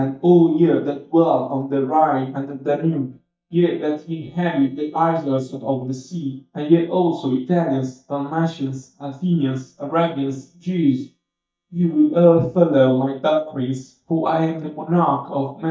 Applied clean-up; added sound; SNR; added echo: neural mask model DeepFilterNet 3.